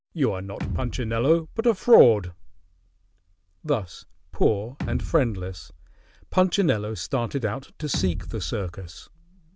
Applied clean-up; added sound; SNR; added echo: none; Bass drum; 7 dB; none.